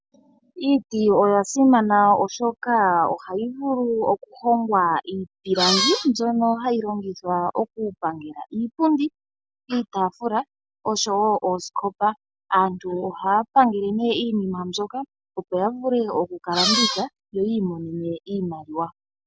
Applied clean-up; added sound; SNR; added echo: none; Squeak; 0 dB; none.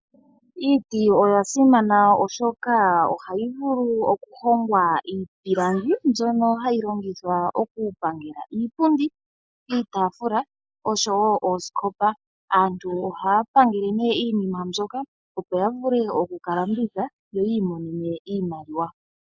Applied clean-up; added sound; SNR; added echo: neural mask model Resemble Enhance denoiser.